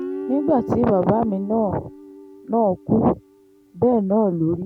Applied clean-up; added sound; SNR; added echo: none; Guitar; 14 dB; none.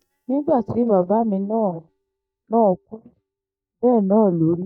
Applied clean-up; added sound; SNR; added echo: neural mask model DeepFilterNet 3.